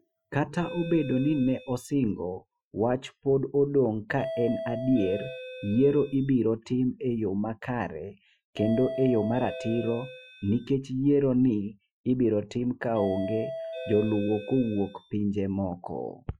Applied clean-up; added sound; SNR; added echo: classical method Wiener filter.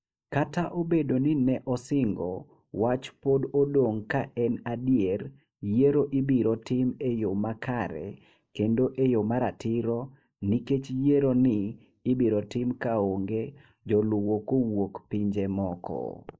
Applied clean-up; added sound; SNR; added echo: neural mask model Resemble Enhance denoiser.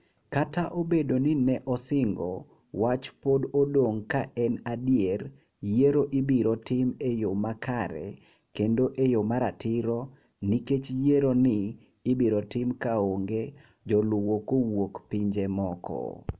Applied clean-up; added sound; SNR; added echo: none; none; none; none.